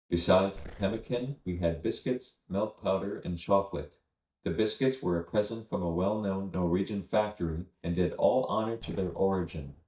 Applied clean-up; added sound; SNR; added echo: neural mask model DeepFilterNet 3.